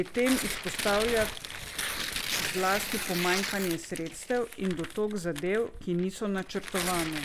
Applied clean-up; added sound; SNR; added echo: none; Tearing; 5 dB; none.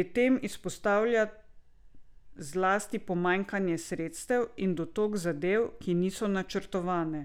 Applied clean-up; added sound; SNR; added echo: none; none; none; none.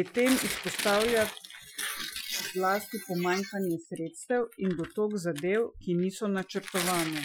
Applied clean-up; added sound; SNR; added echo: classical method Wiener filter.